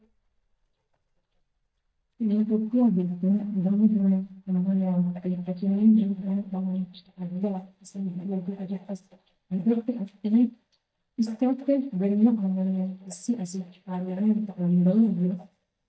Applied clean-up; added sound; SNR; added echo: neural mask model DeepFilterNet 3.